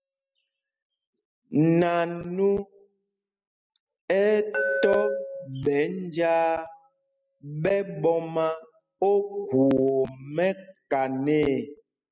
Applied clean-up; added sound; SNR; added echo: classical method spectral subtraction.